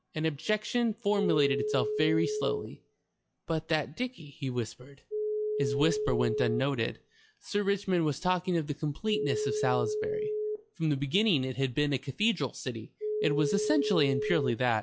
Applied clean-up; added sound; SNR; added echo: classical method log-MMSE.